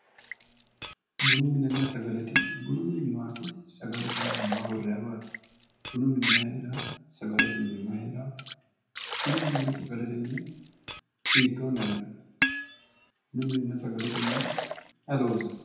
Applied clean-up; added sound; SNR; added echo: none; Liquid; 2 dB; reverberation time 0.9 s.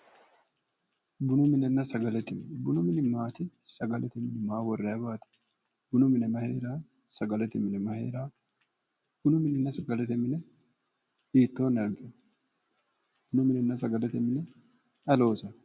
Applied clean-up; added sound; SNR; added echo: none; none; none; none.